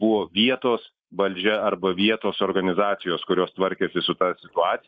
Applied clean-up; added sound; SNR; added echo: neural mask model Resemble Enhance denoiser.